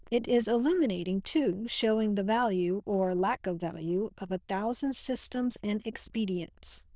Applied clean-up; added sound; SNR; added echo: neural diffusion model UNIVERSE++.